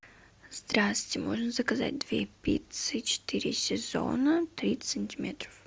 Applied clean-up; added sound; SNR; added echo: none; none; none; none.